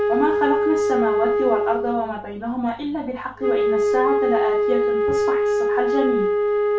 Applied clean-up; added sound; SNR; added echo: none; Wind instrument, woodwind instrument; -4 dB; reverberation time 0.3 s.